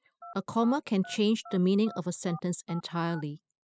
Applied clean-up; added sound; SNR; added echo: classical method spectral subtraction.